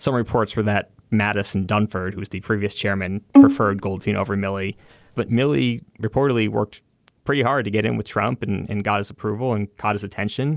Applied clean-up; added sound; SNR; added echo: none; Bowed string instrument; -3 dB; none.